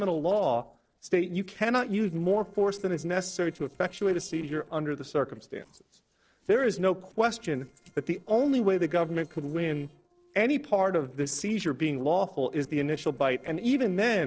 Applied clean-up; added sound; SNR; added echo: neural separator model SepFormer DNS4.